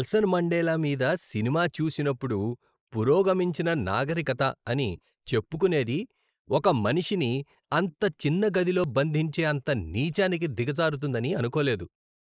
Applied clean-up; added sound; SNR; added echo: neural mask model Resemble Enhance denoiser.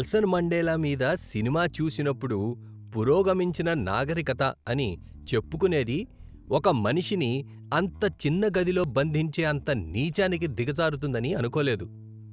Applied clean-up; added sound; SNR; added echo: none; Bass guitar; 18 dB; none.